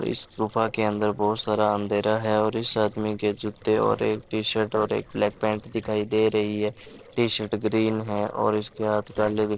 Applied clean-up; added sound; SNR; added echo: neural separator model SepFormer DNS4.